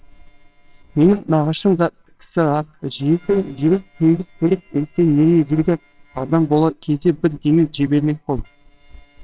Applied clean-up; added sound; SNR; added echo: neural separator model SepFormer WHAMR!.